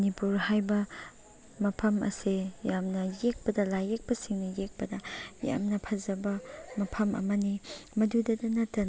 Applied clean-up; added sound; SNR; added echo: none; none; none; none.